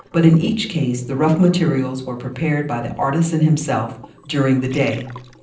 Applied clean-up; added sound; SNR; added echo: neural separator model SepFormer DNS4.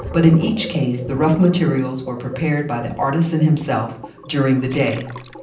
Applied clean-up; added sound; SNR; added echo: none; Gurgling; 15 dB; reverberation time 0.6 s.